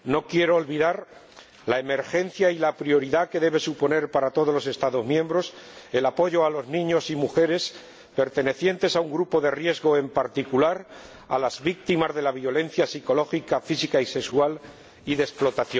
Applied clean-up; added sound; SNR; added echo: none; none; none; none.